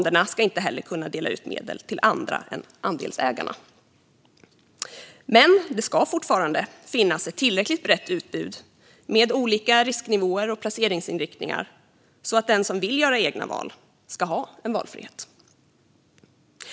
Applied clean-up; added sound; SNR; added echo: none; none; none; none.